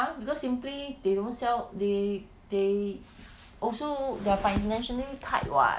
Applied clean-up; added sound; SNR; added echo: none; none; none; none.